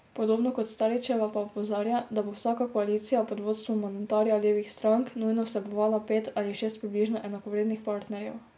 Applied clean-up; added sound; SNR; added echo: none; none; none; none.